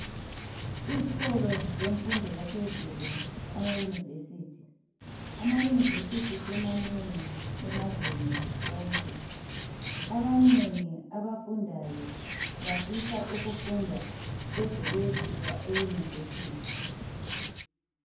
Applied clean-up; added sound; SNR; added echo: none; Hands; 3 dB; reverberation time 0.9 s.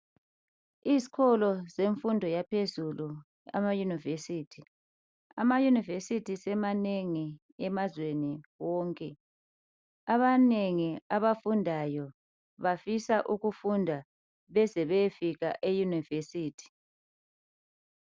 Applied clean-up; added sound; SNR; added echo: none; none; none; none.